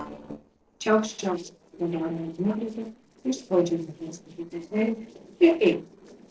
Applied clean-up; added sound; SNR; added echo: neural separator model SepFormer DNS4.